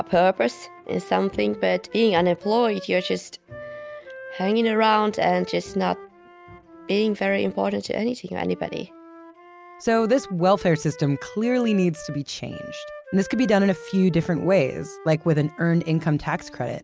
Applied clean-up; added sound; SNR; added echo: none; Wind instrument, woodwind instrument; 18 dB; none.